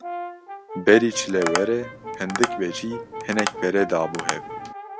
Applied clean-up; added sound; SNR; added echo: none; Tap + Brass instrument; 7 dB; none.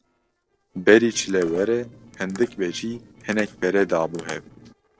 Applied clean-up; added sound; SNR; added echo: neural separator model SepFormer DNS4.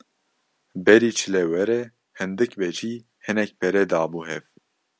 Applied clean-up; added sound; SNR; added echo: none; none; none; none.